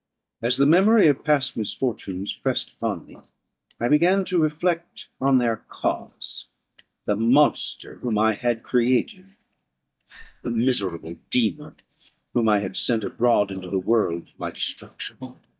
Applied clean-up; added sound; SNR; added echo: neural mask model DeepFilterNet 3.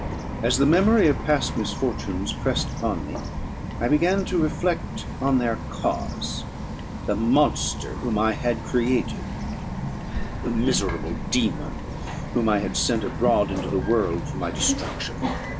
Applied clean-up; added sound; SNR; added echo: none; Bird vocalization, bird call, bird song; 5 dB; none.